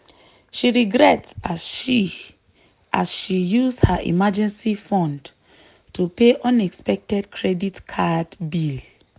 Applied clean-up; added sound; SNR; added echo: none; none; none; none.